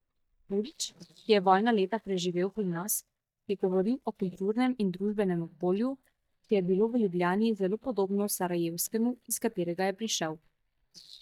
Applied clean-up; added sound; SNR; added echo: neural mask model DeepFilterNet 3.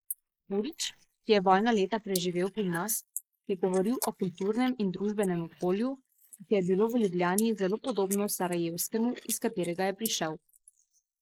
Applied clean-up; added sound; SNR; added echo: neural mask model Resemble Enhance denoiser.